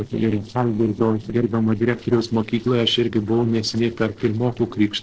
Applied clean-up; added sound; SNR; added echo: neural separator model SepFormer DNS4.